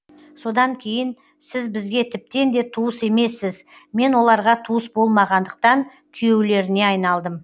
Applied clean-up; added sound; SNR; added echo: none; none; none; none.